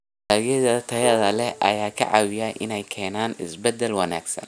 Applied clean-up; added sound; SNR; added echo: none; Plucked string instrument; 13 dB; none.